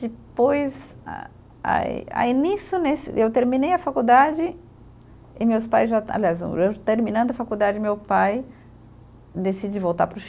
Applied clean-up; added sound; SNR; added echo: none; none; none; none.